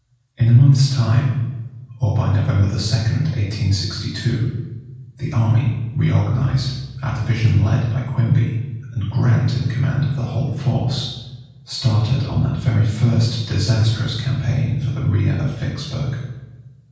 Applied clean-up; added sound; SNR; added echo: none; none; none; reverberation time 1.2 s.